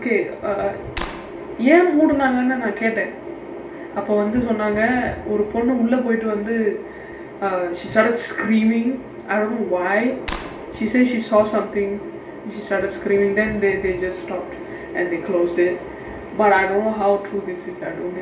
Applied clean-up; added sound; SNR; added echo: none; Clapping; 13 dB; reverberation time 1.4 s.